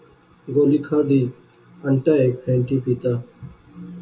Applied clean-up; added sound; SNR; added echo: none; none; none; reverberation time 0.2 s.